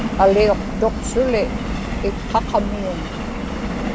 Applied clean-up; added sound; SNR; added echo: none; Subway, metro, underground; 3 dB; none.